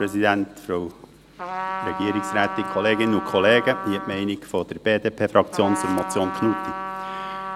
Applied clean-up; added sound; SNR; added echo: none; Trumpet; 8 dB; none.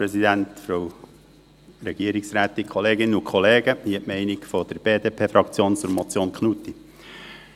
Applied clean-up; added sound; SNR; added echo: none; none; none; none.